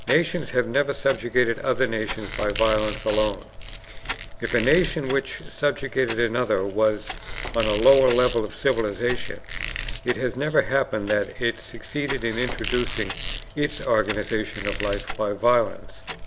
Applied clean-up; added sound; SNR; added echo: none; Squeak + Clock; 8 dB; none.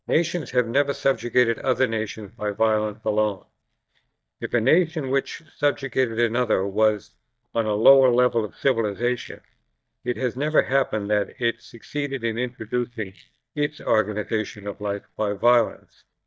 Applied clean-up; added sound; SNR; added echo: neural mask model DeepFilterNet 3.